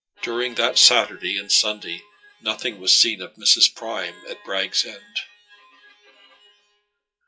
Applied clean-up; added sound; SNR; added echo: classical method WPE with log-MMSE.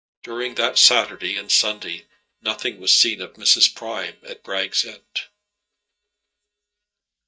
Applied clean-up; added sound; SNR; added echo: neural mask model DeepFilterNet 3.